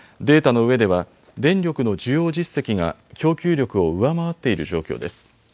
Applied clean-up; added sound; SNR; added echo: none; none; none; none.